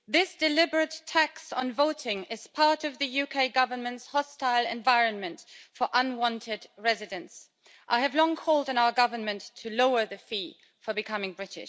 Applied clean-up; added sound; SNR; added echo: none; none; none; none.